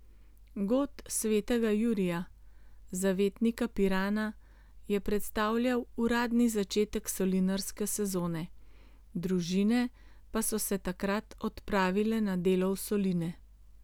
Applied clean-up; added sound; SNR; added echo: none; none; none; none.